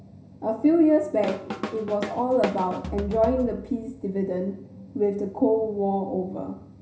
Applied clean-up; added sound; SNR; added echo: none; Drum kit; 10 dB; reverberation time 0.5 s.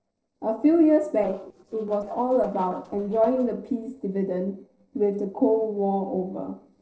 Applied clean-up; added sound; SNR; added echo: neural separator model SepFormer DNS4.